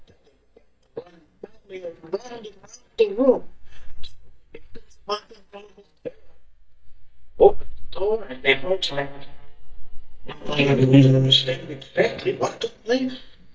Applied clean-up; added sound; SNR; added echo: neural mask model DeepFilterNet 3.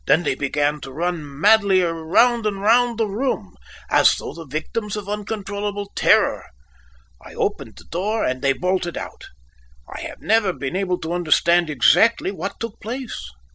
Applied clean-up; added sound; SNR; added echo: none; none; none; none.